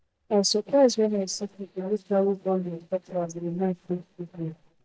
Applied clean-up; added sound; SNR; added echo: neural mask model DeepFilterNet 3.